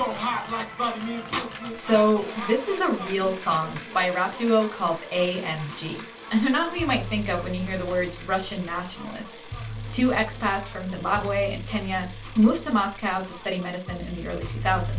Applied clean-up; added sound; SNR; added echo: none; Bicycle; 18 dB; reverberation time 0.3 s.